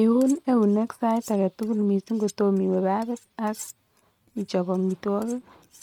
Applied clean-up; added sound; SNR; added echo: neural mask model RNNoise.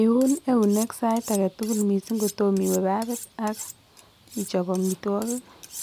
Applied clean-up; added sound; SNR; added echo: none; Cutlery, silverware; 15 dB; none.